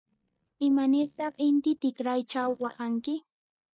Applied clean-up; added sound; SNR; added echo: neural mask model DeepFilterNet 3.